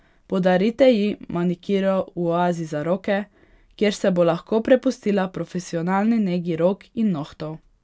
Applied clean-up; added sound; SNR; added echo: none; none; none; none.